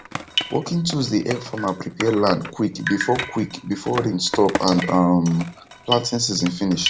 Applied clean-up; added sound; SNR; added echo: none; Drip + Skateboard; 9 dB; none.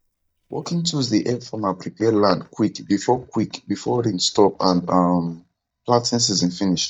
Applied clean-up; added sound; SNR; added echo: neural mask model DeepFilterNet 3.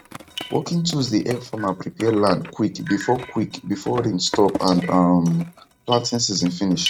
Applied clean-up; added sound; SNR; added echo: neural mask model RNNoise.